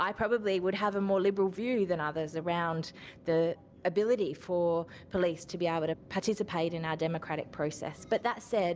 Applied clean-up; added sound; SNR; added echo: none; none; none; none.